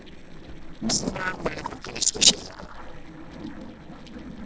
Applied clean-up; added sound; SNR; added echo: neural separator model SepFormer DNS4.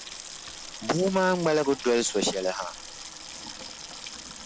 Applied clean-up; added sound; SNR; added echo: none; Sink (filling or washing) / Water tap, faucet; 12 dB; none.